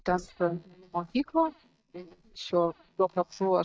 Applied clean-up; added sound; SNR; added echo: neural mask model DeepFilterNet 3.